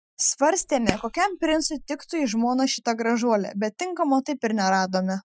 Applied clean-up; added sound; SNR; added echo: classical method Wiener filter.